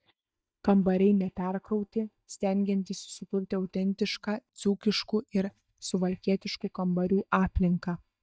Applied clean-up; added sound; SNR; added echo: neural mask model DeepFilterNet 3.